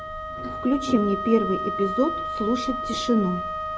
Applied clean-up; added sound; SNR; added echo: none; Wind instrument, woodwind instrument; 5 dB; none.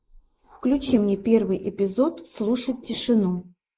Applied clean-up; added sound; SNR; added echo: neural mask model Resemble Enhance denoiser.